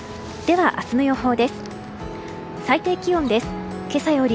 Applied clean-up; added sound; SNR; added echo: none; none; none; none.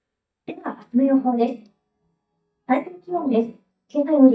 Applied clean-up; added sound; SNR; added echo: neural mask model DeepFilterNet 3.